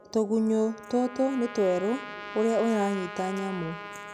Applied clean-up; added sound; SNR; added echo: none; Trumpet; 13 dB; none.